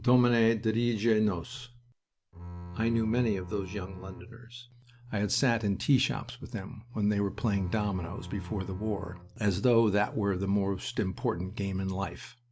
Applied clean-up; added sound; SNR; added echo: none; Bowed string instrument; 13 dB; none.